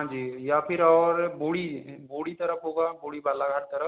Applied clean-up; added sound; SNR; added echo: none; none; none; none.